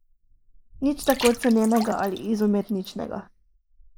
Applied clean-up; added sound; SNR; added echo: neural mask model Resemble Enhance denoiser.